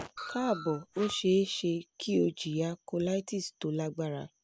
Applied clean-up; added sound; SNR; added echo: none; Screech; 13 dB; none.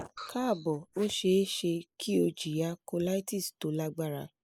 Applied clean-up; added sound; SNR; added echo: neural mask model Resemble Enhance denoiser.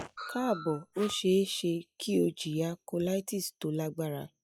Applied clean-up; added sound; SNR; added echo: classical method log-MMSE.